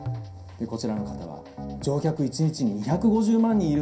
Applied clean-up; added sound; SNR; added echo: none; Tabla; 15 dB; reverberation time 0.3 s.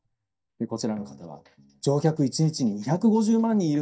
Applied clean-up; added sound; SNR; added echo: neural mask model DeepFilterNet 3.